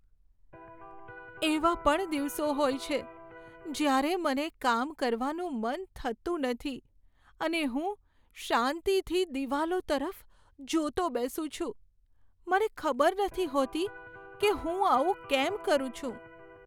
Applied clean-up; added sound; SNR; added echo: none; Electric guitar; 16 dB; none.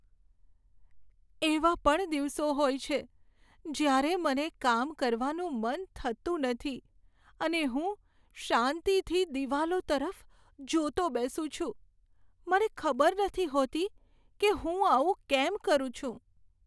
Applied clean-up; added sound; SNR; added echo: none; none; none; none.